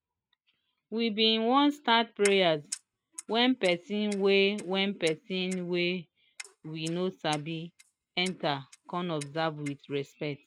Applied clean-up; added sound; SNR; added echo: neural mask model RNNoise.